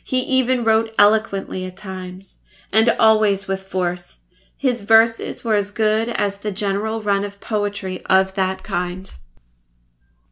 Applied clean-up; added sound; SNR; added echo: none; none; none; none.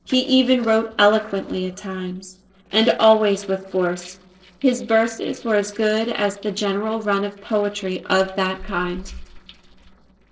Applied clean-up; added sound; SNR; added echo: neural separator model SepFormer DNS4.